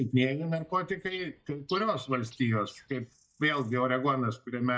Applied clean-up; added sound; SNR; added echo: neural mask model DeepFilterNet 3.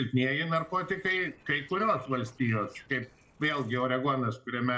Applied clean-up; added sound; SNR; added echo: neural separator model SepFormer DNS4.